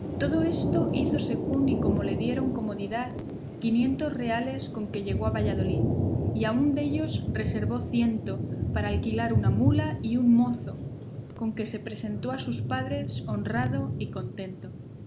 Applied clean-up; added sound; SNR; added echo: none; Thunder; 0 dB; none.